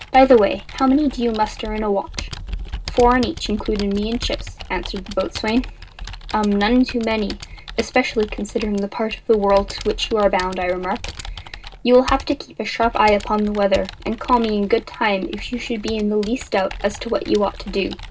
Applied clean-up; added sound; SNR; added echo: none; Computer keyboard; 12 dB; reverberation time 0.2 s.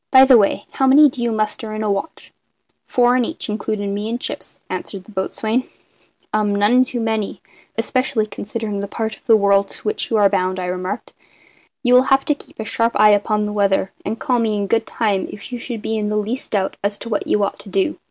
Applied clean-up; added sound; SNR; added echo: none; none; none; none.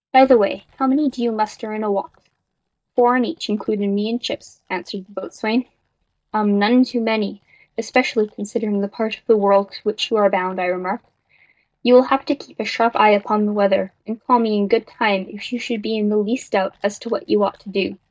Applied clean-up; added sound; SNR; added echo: neural mask model DeepFilterNet 3.